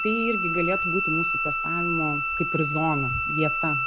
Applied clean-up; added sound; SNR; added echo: none; Bowed string instrument; -2 dB; none.